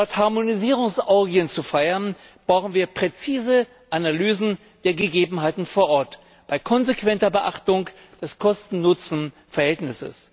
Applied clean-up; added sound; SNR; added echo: none; none; none; none.